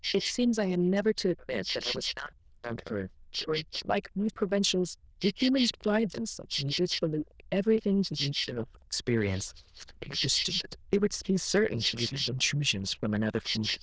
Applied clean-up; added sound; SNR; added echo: neural diffusion model UNIVERSE++.